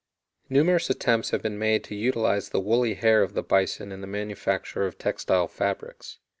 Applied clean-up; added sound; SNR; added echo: none; none; none; none.